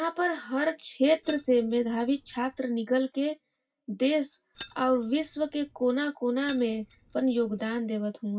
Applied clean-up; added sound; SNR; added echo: none; Keys jangling; 17 dB; reverberation time 0.4 s.